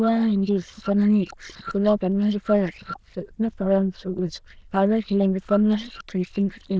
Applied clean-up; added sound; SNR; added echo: neural diffusion model UNIVERSE++.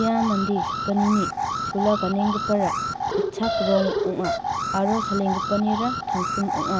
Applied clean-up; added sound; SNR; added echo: none; Alarm; 1 dB; none.